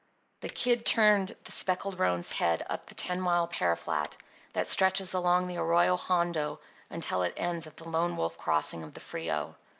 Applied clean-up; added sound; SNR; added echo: neural mask model Resemble Enhance denoiser.